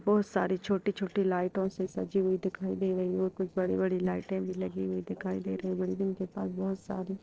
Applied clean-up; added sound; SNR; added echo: neural separator model SepFormer DNS4.